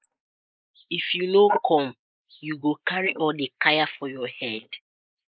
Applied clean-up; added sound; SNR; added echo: neural mask model Resemble Enhance denoiser.